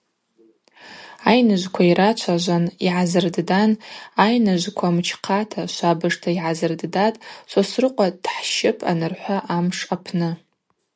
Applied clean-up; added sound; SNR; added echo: none; none; none; none.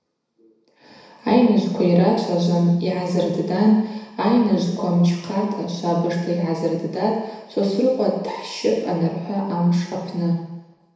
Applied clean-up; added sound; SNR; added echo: none; none; none; reverberation time 1.0 s.